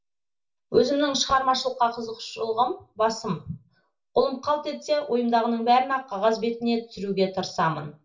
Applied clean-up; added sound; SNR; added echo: none; none; none; reverberation time 0.3 s.